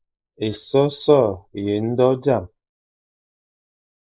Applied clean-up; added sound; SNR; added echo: neural mask model Resemble Enhance denoiser.